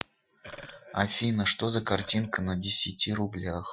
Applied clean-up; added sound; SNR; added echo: classical method Wiener filter.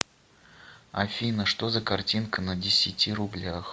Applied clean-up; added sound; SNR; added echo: none; none; none; none.